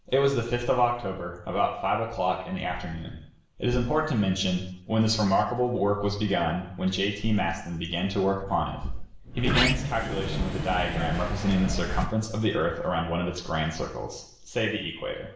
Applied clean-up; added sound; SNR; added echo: none; Sliding door; 2 dB; reverberation time 0.7 s.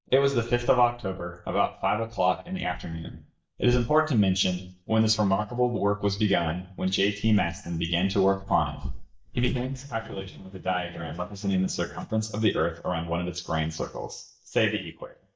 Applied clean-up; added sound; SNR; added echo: neural mask model DeepFilterNet 3.